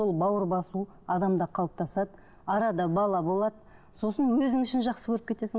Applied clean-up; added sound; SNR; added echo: none; none; none; none.